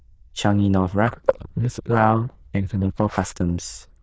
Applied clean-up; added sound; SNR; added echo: neural diffusion model UNIVERSE++.